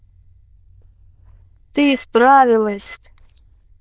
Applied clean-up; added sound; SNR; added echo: neural diffusion model UNIVERSE++.